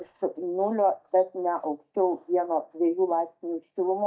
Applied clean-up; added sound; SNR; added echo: neural mask model DeepFilterNet 3.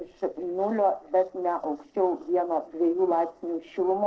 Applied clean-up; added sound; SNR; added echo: neural separator model SepFormer DNS4.